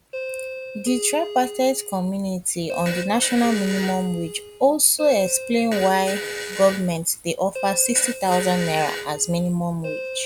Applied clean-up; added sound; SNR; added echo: none; Fart + Doorbell; 9 dB; none.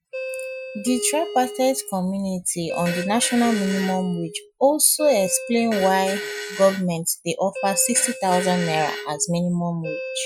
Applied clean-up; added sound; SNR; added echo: classical method Wiener filter.